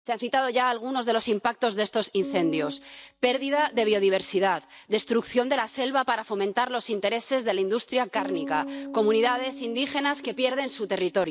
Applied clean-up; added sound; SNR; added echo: neural mask model DeepFilterNet 3.